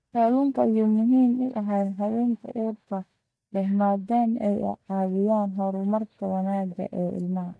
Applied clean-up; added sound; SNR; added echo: neural mask model DeepFilterNet 3.